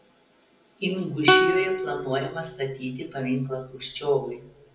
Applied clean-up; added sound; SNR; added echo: none; Plucked string instrument; -2 dB; reverberation time 0.2 s.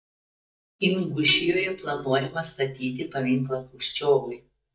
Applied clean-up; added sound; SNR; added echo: neural mask model DeepFilterNet 3.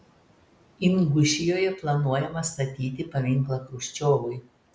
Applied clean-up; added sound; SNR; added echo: none; none; none; none.